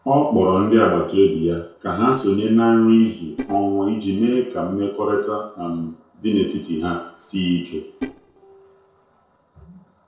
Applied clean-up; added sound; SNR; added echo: neural separator model SepFormer DNS4.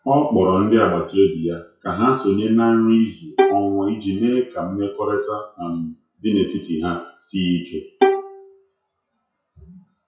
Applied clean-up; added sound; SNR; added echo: classical method WPE with log-MMSE.